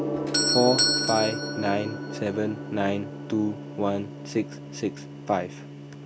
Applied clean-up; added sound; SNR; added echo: none; Gong + Doorbell; 2 dB; none.